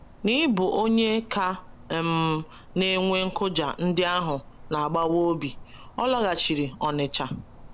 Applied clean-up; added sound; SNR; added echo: none; Insect; 15 dB; none.